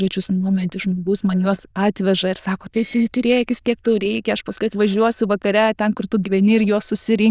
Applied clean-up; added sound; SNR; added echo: neural diffusion model UNIVERSE++.